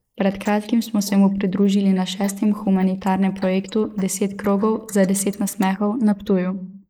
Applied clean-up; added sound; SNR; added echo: neural mask model Resemble Enhance denoiser.